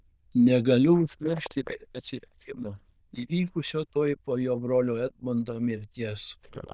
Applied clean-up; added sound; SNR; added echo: neural diffusion model UNIVERSE++.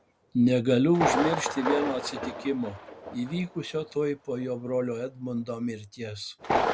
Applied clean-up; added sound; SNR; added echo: none; Thunder; 5 dB; none.